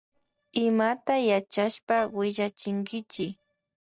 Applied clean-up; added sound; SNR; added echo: neural separator model SepFormer DNS4.